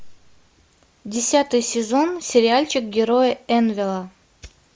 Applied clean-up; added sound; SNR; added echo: none; none; none; none.